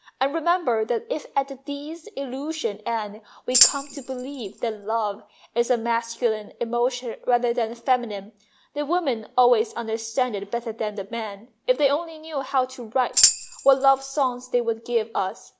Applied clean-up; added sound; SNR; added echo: none; Tambourine; 0 dB; none.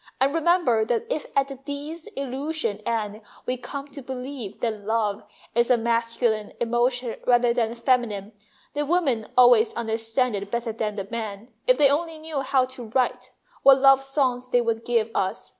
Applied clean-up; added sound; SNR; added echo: none; none; none; none.